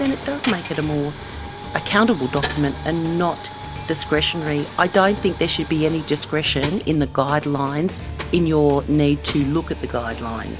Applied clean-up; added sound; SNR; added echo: none; Coin (dropping); 13 dB; none.